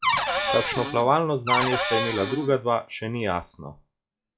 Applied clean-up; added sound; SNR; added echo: classical method log-MMSE.